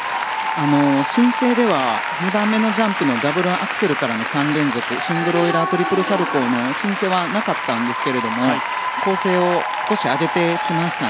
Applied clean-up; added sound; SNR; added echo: none; none; none; none.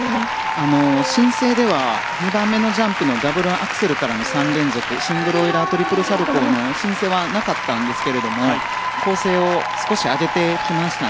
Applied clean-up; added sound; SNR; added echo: none; Dog + Wind instrument, woodwind instrument; 15 dB; none.